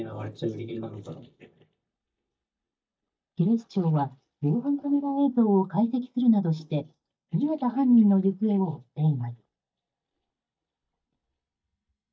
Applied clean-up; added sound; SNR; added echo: neural mask model DeepFilterNet 3.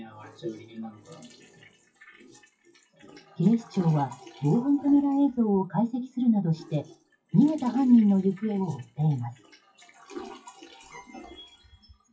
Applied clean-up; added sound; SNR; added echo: classical method WPE with log-MMSE.